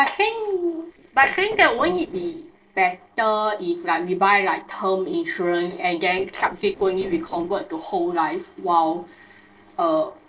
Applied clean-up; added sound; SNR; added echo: neural separator model SepFormer DNS4.